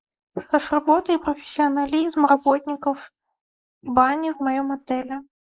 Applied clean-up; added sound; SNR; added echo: neural mask model Resemble Enhance denoiser.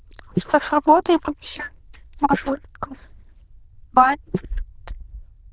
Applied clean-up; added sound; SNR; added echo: neural diffusion model UNIVERSE++.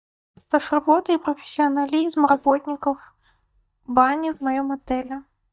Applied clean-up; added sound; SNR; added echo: neural mask model DeepFilterNet 3.